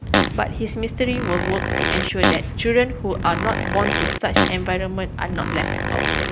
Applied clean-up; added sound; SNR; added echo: none; Fart; -2 dB; none.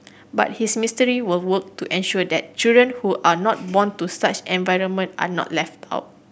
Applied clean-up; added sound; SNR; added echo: none; none; none; none.